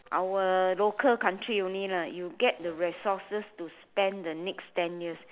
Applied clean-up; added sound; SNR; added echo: none; none; none; none.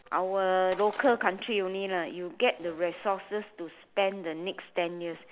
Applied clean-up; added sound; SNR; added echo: none; Shatter; 18 dB; none.